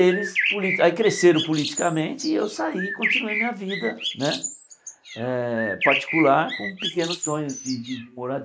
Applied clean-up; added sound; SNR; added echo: neural mask model Resemble Enhance denoiser.